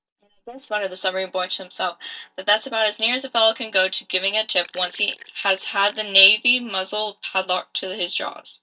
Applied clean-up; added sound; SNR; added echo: neural mask model DeepFilterNet 3.